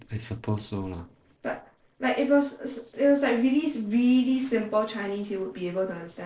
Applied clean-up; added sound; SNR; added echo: neural separator model SepFormer DNS4.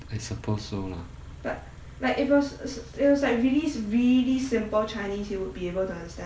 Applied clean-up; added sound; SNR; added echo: none; Idling / Car; 18 dB; none.